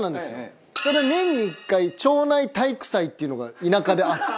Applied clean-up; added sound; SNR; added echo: none; none; none; none.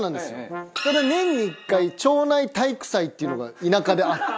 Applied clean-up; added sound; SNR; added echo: none; Brass instrument; 17 dB; none.